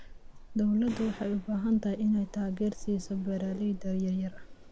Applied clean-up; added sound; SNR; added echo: none; Boom + Wind; 13 dB; none.